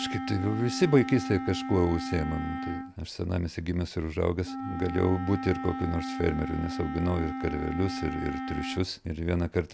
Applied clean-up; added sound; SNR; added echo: none; Wind instrument, woodwind instrument; 7 dB; none.